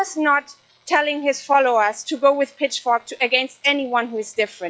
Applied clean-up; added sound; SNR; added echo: classical method log-MMSE.